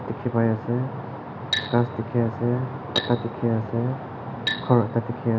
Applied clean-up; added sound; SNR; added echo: none; Glass; 10 dB; none.